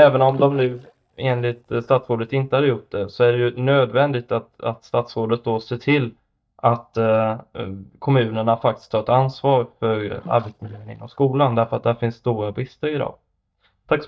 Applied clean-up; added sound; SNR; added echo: neural mask model DeepFilterNet 3.